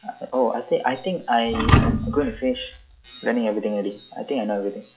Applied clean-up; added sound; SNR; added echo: classical method log-MMSE.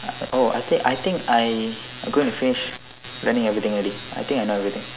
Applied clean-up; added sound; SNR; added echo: none; none; none; none.